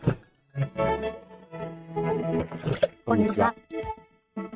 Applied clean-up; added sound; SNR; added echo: neural mask model RNNoise.